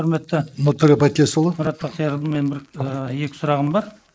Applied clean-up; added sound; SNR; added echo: neural mask model Resemble Enhance denoiser.